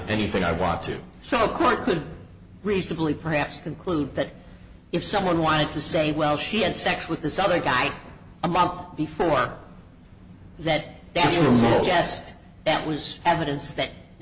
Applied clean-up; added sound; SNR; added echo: none; none; none; none.